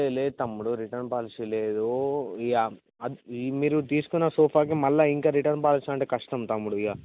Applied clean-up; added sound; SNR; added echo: none; none; none; none.